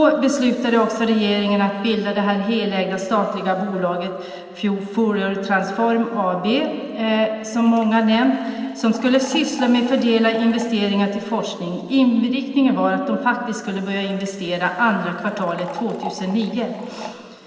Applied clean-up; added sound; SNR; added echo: none; Liquid; 17 dB; reverberation time 2.9 s.